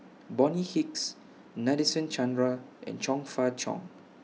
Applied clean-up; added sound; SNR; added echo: none; none; none; none.